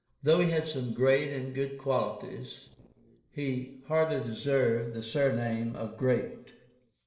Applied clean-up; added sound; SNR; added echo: neural separator model SepFormer DNS4.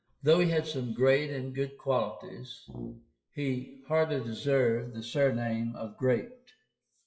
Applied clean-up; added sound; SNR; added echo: classical method WPE with log-MMSE.